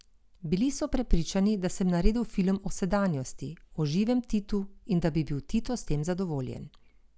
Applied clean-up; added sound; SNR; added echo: none; none; none; none.